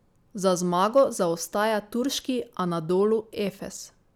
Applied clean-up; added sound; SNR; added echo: none; none; none; none.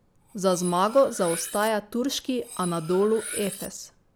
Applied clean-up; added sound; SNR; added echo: none; Cutlery, silverware; 14 dB; none.